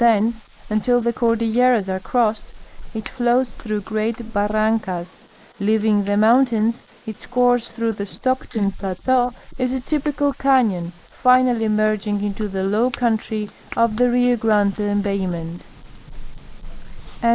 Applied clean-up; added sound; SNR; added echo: neural mask model Resemble Enhance denoiser.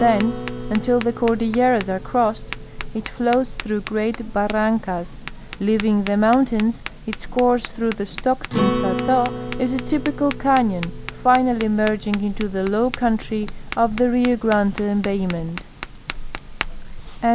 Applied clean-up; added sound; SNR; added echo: none; Acoustic guitar + Tap; 9 dB; none.